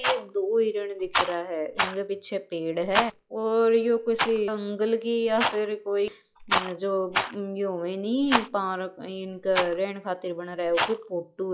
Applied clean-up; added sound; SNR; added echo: classical method log-MMSE.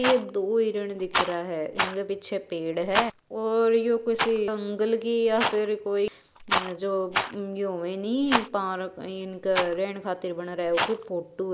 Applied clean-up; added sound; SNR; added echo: none; Rattle; 6 dB; none.